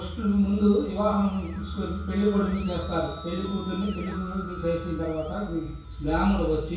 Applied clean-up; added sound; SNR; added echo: none; Keyboard (musical); 19 dB; reverberation time 0.6 s.